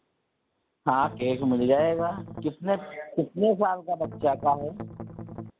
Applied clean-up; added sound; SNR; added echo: none; Strum; 12 dB; none.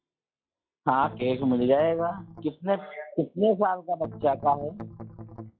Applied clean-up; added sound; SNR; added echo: classical method log-MMSE.